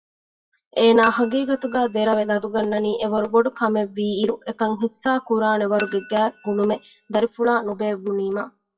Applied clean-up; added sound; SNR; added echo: classical method WPE with log-MMSE.